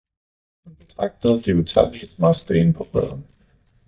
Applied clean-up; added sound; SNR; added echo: neural mask model DeepFilterNet 3.